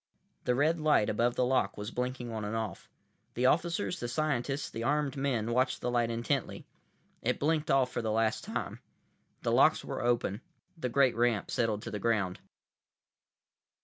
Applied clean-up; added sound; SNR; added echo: none; none; none; none.